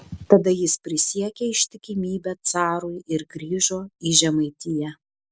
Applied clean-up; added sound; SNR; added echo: none; none; none; none.